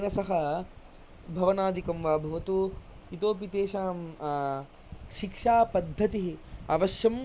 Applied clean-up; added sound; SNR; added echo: none; none; none; none.